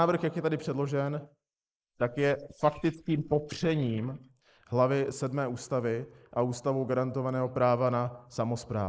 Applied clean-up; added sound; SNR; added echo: neural mask model Resemble Enhance denoiser.